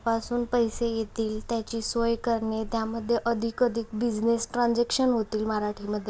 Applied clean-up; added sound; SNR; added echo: none; none; none; none.